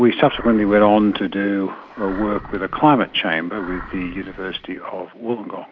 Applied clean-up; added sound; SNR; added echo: none; Animal; 18 dB; none.